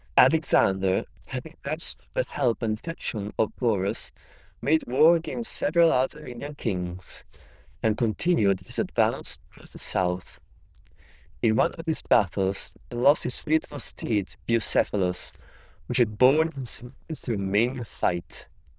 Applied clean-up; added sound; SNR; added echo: neural diffusion model UNIVERSE++.